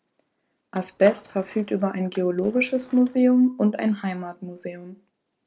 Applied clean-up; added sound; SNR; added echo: neural separator model SepFormer DNS4.